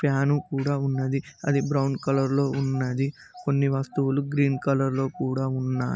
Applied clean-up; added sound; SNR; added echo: none; none; none; none.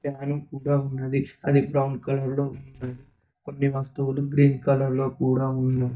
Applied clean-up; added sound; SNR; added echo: neural mask model DeepFilterNet 3.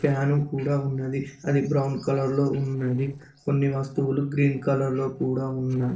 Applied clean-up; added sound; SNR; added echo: neural separator model SepFormer DNS4.